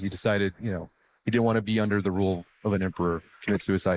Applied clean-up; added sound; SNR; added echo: neural mask model Resemble Enhance denoiser.